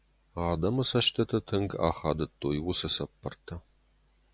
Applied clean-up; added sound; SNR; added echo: none; none; none; none.